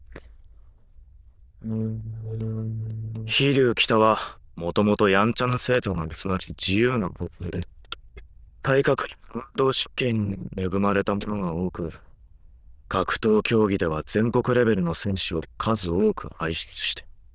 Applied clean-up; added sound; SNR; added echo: neural diffusion model UNIVERSE++.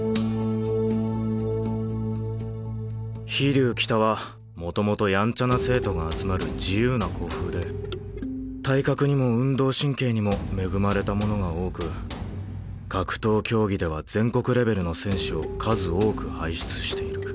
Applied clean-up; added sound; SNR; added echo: none; none; none; none.